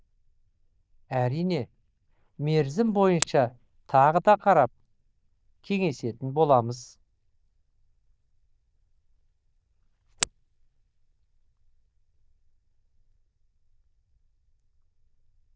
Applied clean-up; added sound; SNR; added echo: neural diffusion model UNIVERSE++.